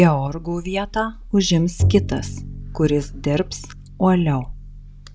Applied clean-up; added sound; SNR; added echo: none; Bowed string instrument; 7 dB; none.